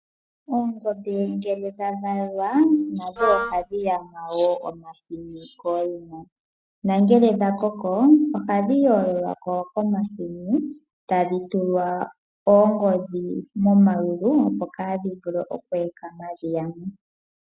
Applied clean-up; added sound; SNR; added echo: neural mask model RNNoise.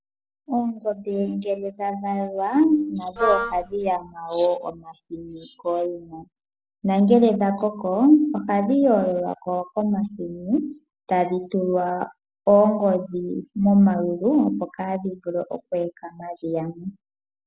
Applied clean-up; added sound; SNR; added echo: none; Wind instrument, woodwind instrument; 5 dB; none.